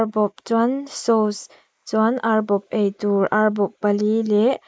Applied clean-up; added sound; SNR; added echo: neural mask model Resemble Enhance denoiser.